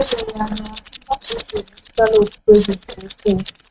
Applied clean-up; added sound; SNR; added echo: neural mask model RNNoise.